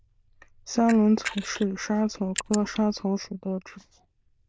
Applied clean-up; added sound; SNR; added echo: neural diffusion model UNIVERSE++.